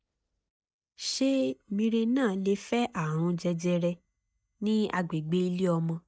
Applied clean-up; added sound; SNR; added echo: neural mask model DeepFilterNet 3.